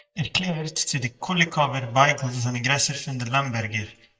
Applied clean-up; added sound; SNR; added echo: neural mask model DeepFilterNet 3.